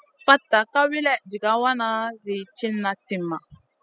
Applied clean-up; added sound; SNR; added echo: classical method spectral subtraction.